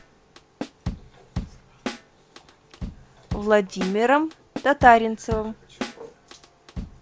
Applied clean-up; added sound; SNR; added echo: none; Drum / Drum kit; 11 dB; none.